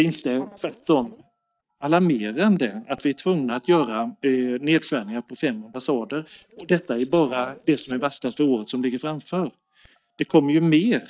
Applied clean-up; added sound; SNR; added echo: neural mask model DeepFilterNet 3.